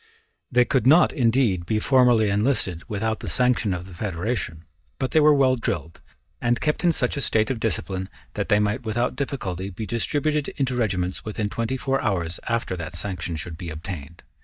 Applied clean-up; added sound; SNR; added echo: neural mask model DeepFilterNet 3.